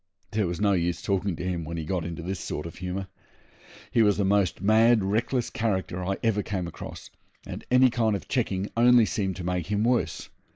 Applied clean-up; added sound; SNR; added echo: none; none; none; none.